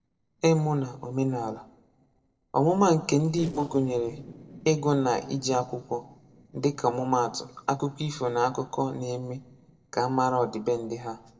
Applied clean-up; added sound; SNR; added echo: neural separator model SepFormer DNS4.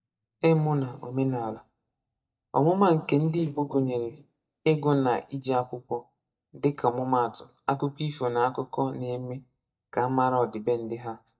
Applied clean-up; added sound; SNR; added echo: neural mask model DeepFilterNet 3.